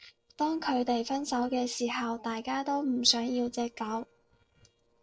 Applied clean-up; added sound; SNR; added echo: neural separator model SepFormer DNS4.